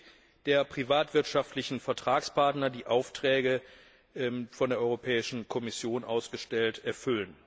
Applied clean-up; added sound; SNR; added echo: none; none; none; none.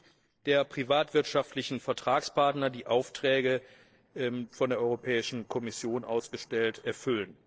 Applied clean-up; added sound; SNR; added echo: neural separator model SepFormer DNS4.